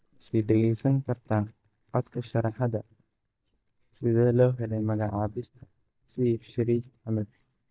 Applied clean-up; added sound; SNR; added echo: neural mask model DeepFilterNet 3.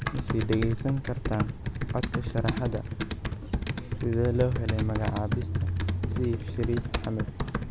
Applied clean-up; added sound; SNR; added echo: none; Computer keyboard; -1 dB; none.